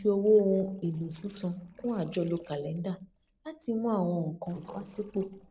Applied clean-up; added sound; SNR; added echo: neural separator model SepFormer DNS4.